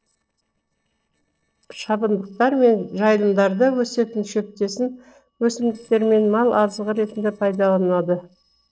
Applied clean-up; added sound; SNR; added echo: neural separator model SepFormer DNS4.